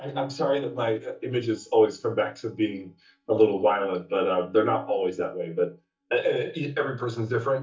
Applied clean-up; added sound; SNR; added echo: neural mask model DeepFilterNet 3.